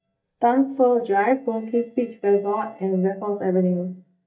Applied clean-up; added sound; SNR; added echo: neural mask model DeepFilterNet 3.